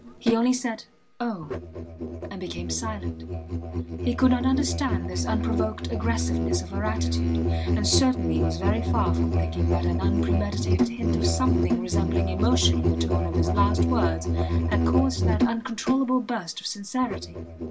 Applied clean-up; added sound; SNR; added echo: none; Musical instrument; -3 dB; none.